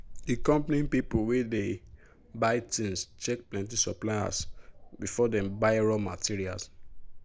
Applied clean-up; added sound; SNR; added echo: none; Wind; 11 dB; none.